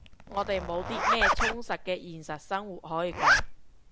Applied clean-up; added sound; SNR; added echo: none; Zipper (clothing); -4 dB; none.